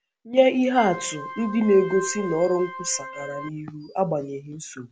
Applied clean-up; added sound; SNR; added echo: none; Organ; 12 dB; none.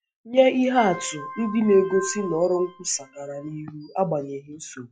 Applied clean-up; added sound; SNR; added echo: classical method log-MMSE.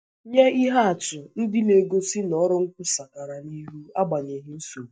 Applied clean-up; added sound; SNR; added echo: neural mask model DeepFilterNet 3.